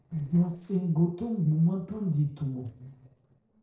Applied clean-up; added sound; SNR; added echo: neural separator model SepFormer DNS4.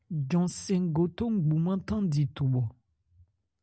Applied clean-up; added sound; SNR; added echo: none; none; none; none.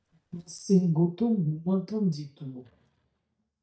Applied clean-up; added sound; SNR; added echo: neural mask model DeepFilterNet 3.